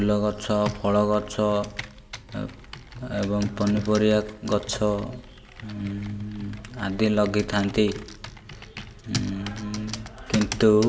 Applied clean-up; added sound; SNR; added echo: none; Computer keyboard; 13 dB; reverberation time 0.5 s.